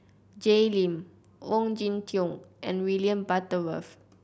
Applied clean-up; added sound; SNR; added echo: none; none; none; none.